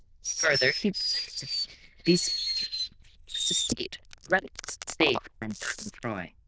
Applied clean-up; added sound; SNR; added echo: neural diffusion model UNIVERSE++.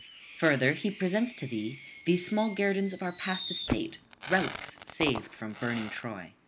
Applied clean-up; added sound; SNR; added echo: none; Fireworks; 4 dB; none.